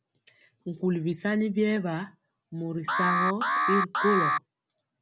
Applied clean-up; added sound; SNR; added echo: none; Alarm; -4 dB; none.